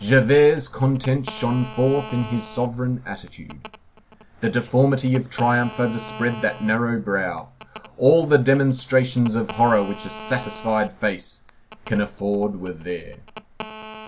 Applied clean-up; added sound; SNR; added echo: none; Telephone; 18 dB; none.